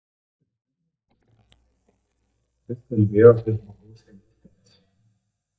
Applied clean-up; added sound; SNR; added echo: neural mask model DeepFilterNet 3.